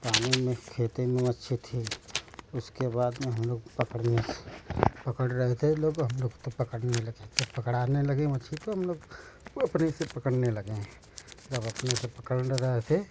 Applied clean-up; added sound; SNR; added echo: none; Writing; 11 dB; none.